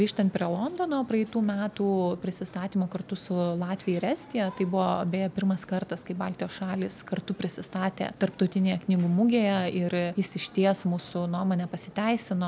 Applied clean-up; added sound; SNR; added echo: none; none; none; none.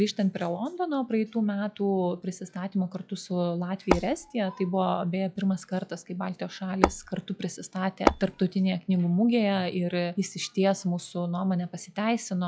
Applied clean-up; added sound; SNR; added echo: classical method log-MMSE.